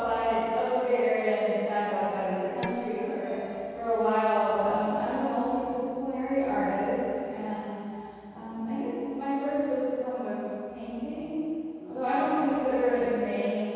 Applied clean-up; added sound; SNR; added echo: none; Dishes, pots, and pans; 14 dB; reverberation time 2.2 s.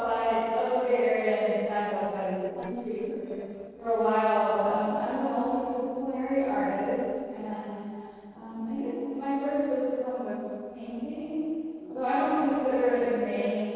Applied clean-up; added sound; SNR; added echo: neural separator model SepFormer DNS4.